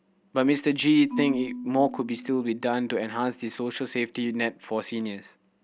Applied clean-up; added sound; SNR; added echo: none; Marimba, xylophone / Wood; 14 dB; none.